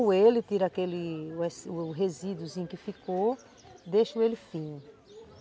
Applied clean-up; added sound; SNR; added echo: none; none; none; none.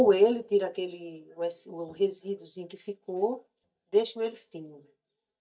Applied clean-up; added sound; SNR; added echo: neural mask model DeepFilterNet 3.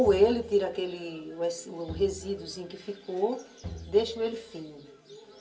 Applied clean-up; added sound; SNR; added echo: none; Bowed string instrument; 16 dB; reverberation time 0.3 s.